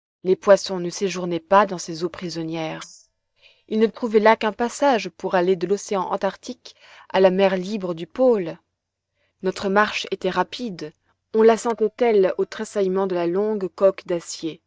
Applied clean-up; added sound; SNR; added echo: neural mask model DeepFilterNet 3.